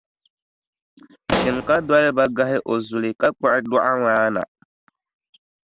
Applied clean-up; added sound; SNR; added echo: none; Explosion; 6 dB; none.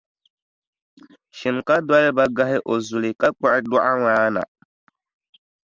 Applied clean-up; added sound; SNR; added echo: none; none; none; none.